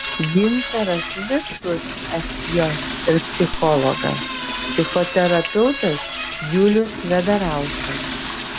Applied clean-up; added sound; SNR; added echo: none; Toilet flush / Door; 4 dB; none.